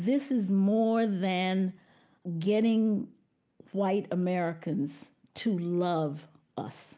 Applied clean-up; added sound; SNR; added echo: none; none; none; none.